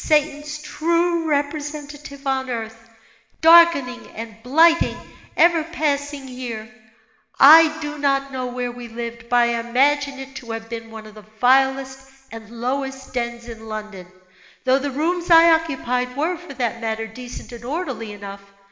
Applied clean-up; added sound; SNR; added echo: none; none; none; reverberation time 1.3 s.